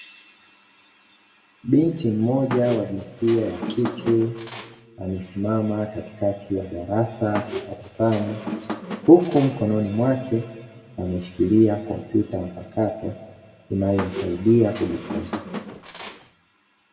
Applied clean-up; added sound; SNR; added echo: none; Squeak; 10 dB; reverberation time 1.1 s.